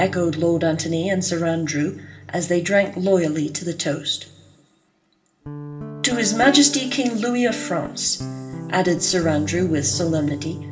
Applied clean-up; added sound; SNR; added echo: none; Guitar; 12 dB; reverberation time 1.3 s.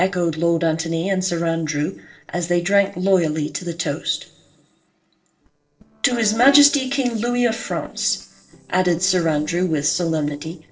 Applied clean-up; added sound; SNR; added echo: neural separator model SepFormer DNS4.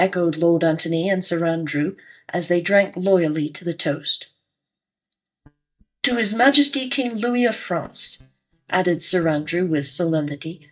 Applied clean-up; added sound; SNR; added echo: neural mask model DeepFilterNet 3.